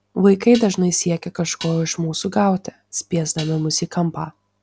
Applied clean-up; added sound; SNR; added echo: none; Dishes, pots, and pans; 18 dB; none.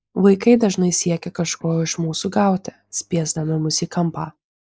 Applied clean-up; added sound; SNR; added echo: neural mask model Resemble Enhance denoiser.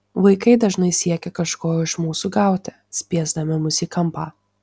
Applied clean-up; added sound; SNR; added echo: none; none; none; none.